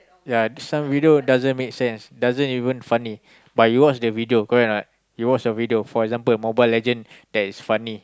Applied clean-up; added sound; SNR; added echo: none; none; none; none.